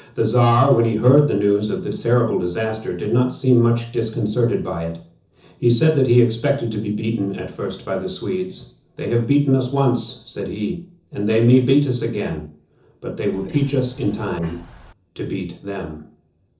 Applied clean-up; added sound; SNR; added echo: neural separator model SepFormer DNS4.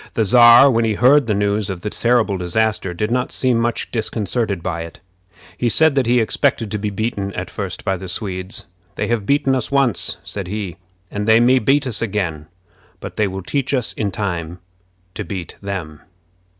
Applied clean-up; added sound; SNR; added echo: none; none; none; none.